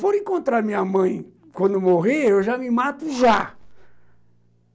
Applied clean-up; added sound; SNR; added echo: none; none; none; none.